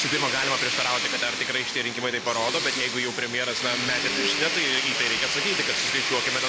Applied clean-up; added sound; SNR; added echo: none; Tools; 0 dB; none.